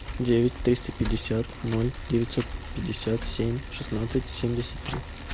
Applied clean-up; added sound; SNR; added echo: none; Bicycle; 8 dB; none.